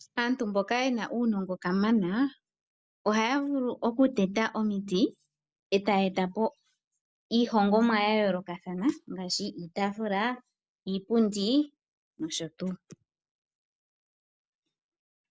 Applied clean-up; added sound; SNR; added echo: none; none; none; none.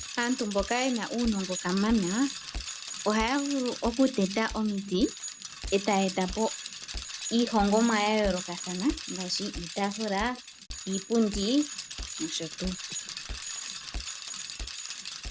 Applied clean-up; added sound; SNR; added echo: none; Bicycle; 9 dB; none.